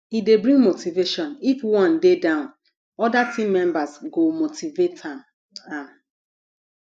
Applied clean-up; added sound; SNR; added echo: neural mask model DeepFilterNet 3.